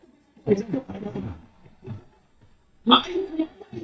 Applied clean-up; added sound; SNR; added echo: neural mask model DeepFilterNet 3.